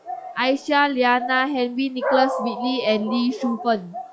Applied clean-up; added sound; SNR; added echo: classical method log-MMSE.